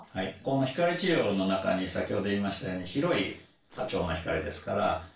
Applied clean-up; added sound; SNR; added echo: neural separator model SepFormer DNS4.